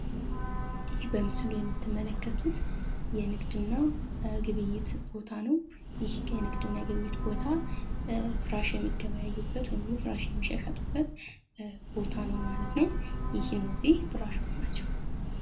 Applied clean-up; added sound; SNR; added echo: none; Train / Breathing; -2 dB; reverberation time 0.3 s.